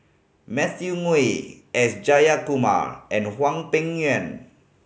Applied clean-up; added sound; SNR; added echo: none; none; none; none.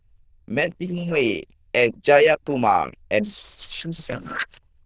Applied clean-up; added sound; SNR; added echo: neural diffusion model UNIVERSE++.